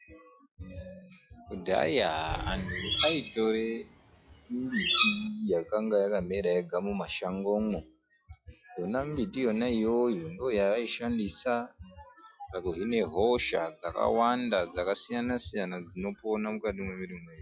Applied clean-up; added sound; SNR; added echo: classical method log-MMSE.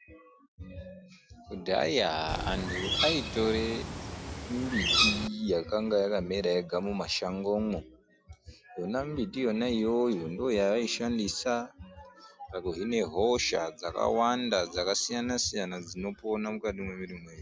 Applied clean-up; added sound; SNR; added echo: none; Bird; 1 dB; none.